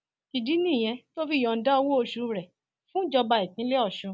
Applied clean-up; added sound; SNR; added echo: none; none; none; none.